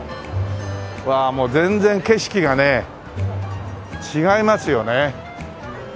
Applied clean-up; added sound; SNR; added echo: none; Bowed string instrument; 11 dB; none.